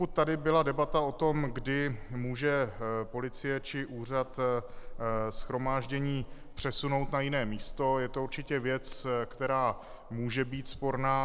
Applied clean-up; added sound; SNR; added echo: none; Buzz; 10 dB; none.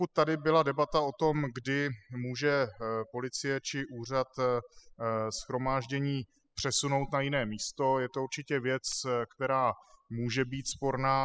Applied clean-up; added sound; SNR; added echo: classical method spectral subtraction.